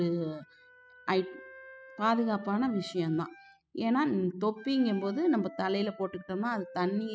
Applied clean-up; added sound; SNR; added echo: classical method spectral subtraction.